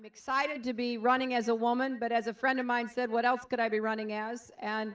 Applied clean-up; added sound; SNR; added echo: none; none; none; none.